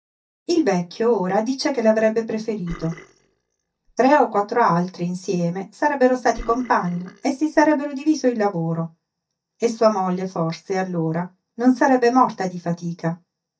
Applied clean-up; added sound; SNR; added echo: neural mask model DeepFilterNet 3.